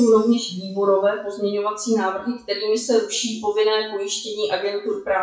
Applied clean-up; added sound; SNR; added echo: classical method WPE with log-MMSE.